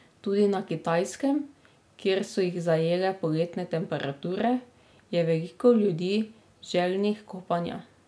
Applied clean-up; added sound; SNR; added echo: none; none; none; none.